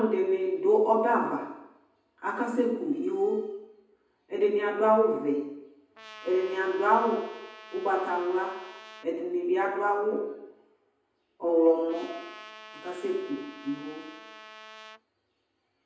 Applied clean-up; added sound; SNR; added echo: none; Trumpet; 18 dB; reverberation time 0.9 s.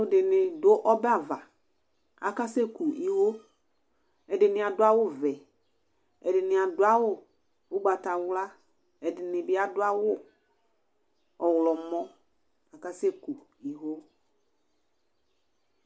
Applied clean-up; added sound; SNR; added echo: none; none; none; none.